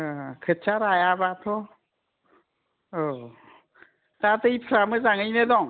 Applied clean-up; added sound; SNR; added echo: none; none; none; none.